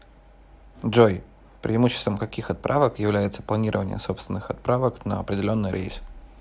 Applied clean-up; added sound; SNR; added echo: none; none; none; none.